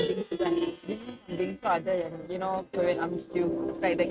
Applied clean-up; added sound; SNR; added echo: neural mask model RNNoise.